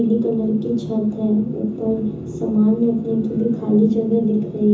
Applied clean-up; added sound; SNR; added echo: none; none; none; reverberation time 0.6 s.